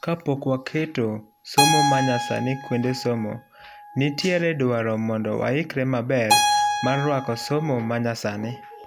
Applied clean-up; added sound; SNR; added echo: none; Keyboard (musical); 3 dB; none.